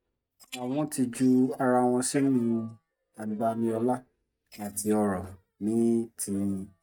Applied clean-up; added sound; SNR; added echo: neural mask model DeepFilterNet 3.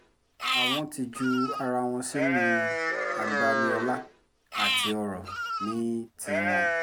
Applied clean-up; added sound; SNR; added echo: none; Livestock, farm animals, working animals; -2 dB; none.